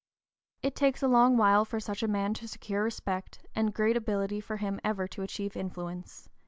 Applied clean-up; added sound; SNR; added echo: none; none; none; none.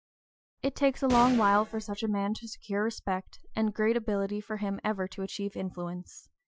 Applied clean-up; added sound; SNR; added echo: classical method Wiener filter.